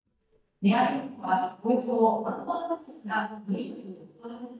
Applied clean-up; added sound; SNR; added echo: neural mask model DeepFilterNet 3.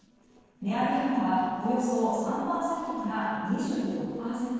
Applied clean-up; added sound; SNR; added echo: neural separator model SepFormer DNS4.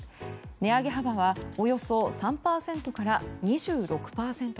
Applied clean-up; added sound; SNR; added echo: none; none; none; none.